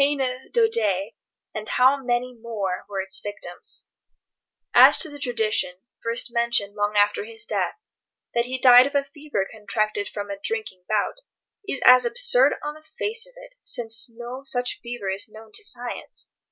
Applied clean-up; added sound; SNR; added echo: none; none; none; none.